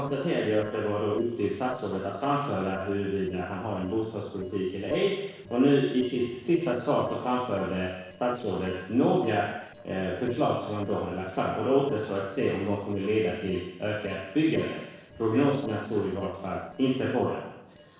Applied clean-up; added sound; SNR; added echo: neural separator model SepFormer DNS4.